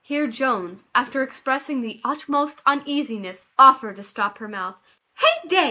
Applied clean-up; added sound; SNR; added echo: neural mask model Resemble Enhance denoiser.